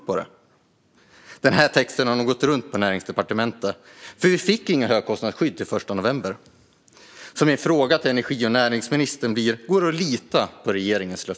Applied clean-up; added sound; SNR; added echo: none; none; none; none.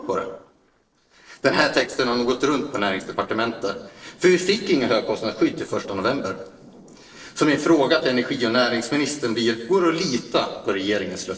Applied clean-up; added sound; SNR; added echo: neural separator model SepFormer DNS4.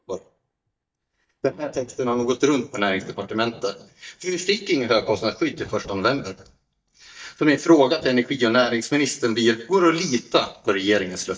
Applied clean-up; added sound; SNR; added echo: neural mask model DeepFilterNet 3.